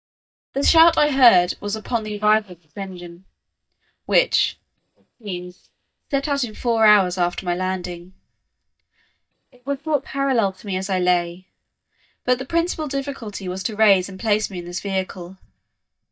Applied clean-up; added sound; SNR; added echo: neural mask model DeepFilterNet 3.